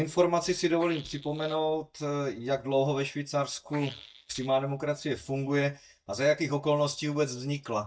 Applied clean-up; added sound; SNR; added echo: neural mask model DeepFilterNet 3.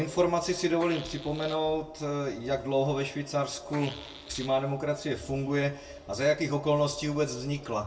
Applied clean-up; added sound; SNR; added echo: none; Fart; 17 dB; reverberation time 0.2 s.